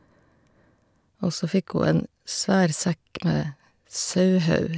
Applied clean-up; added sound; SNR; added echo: none; none; none; none.